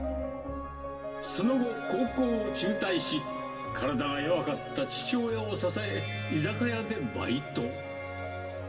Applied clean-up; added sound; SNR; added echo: none; none; none; reverberation time 1.7 s.